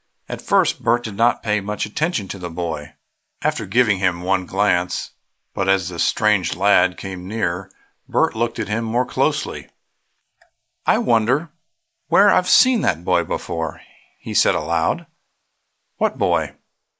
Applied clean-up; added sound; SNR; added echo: neural mask model Resemble Enhance denoiser.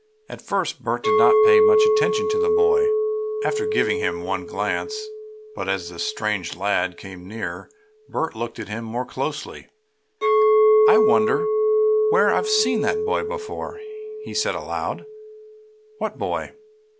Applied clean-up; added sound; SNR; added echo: none; Chink, clink; -5 dB; none.